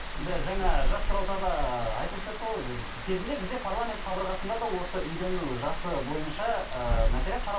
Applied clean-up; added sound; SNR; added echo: none; Rain; -2 dB; reverberation time 0.3 s.